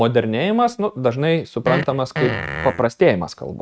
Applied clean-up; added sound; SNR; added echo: neural mask model RNNoise.